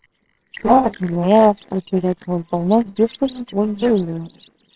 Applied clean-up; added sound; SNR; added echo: neural separator model SepFormer WHAMR!.